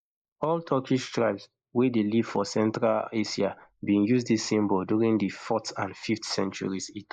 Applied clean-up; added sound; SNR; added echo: neural mask model Resemble Enhance denoiser.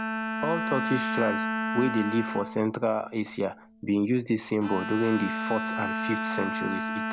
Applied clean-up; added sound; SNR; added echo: none; Bowed string instrument; 3 dB; none.